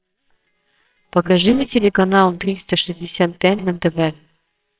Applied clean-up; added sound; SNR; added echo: neural separator model SepFormer WHAMR!.